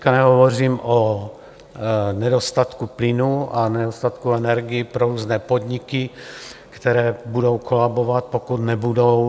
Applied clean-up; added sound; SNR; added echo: none; none; none; none.